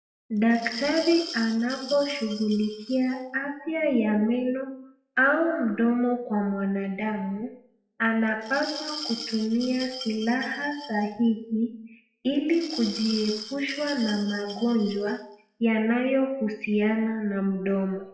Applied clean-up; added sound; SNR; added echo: classical method WPE with log-MMSE.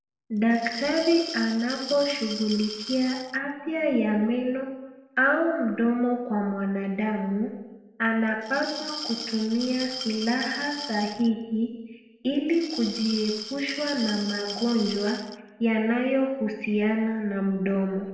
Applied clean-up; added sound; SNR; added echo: none; Glass; 10 dB; reverberation time 1.0 s.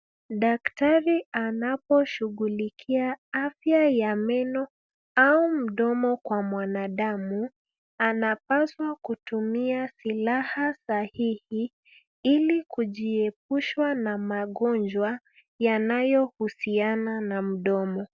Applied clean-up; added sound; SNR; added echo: none; none; none; none.